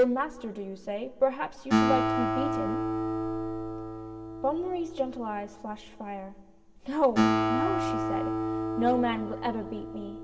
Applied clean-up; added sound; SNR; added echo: none; Acoustic guitar; -1 dB; reverberation time 2.9 s.